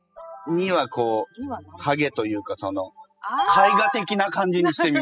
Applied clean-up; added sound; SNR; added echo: classical method spectral subtraction.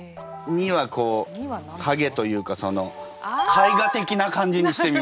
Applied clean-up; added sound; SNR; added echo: none; none; none; none.